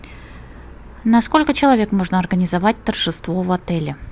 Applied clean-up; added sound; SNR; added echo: none; none; none; none.